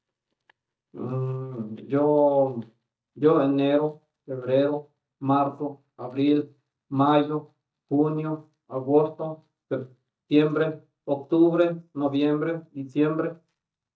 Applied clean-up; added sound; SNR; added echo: neural mask model DeepFilterNet 3.